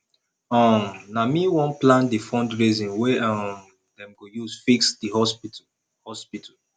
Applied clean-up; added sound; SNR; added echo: none; none; none; none.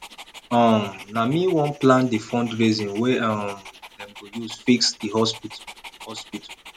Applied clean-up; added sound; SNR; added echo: none; Dog; 20 dB; none.